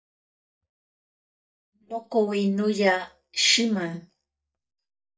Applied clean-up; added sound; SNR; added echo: neural mask model DeepFilterNet 3.